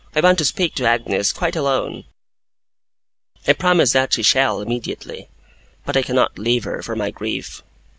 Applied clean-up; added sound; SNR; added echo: none; none; none; none.